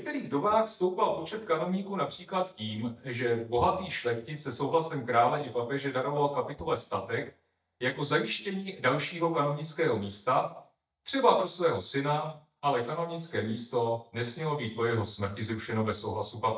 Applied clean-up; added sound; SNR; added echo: neural mask model DeepFilterNet 3.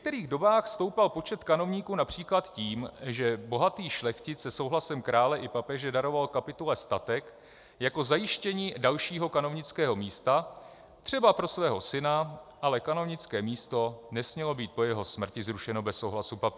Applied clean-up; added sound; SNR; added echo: none; none; none; none.